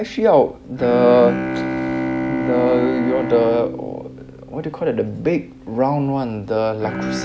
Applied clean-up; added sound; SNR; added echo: none; Bowed string instrument; 6 dB; none.